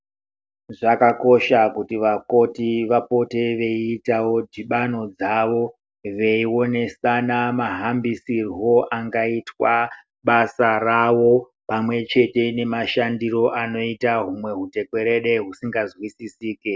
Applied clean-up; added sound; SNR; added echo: none; none; none; none.